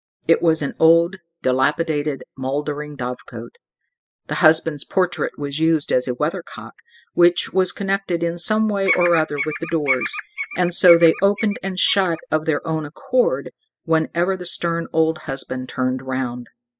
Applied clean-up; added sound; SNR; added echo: classical method spectral subtraction.